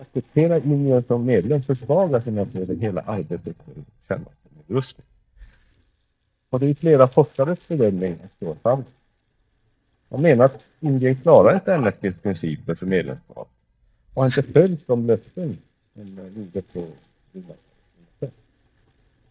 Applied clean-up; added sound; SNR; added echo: neural mask model DeepFilterNet 3.